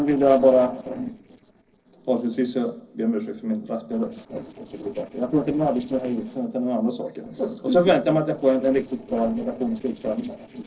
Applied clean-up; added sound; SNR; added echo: neural separator model SepFormer DNS4.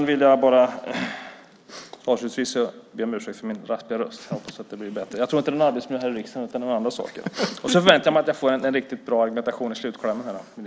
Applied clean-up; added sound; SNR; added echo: none; none; none; none.